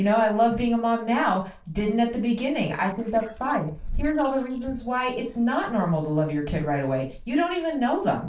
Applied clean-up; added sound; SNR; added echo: neural separator model SepFormer DNS4.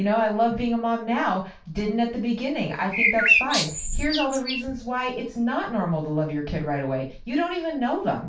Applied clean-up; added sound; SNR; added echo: none; Bird; -2 dB; reverberation time 0.3 s.